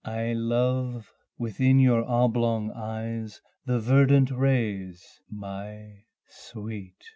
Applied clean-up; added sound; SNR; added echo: none; none; none; none.